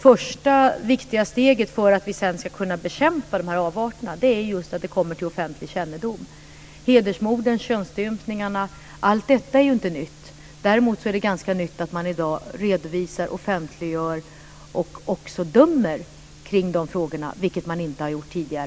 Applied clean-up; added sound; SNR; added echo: none; none; none; none.